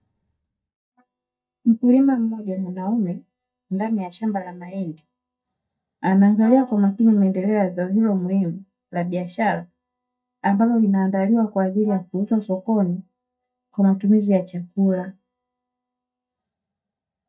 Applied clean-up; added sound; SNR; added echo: neural mask model DeepFilterNet 3.